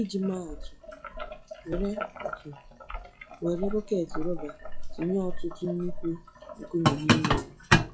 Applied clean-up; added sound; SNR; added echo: classical method log-MMSE.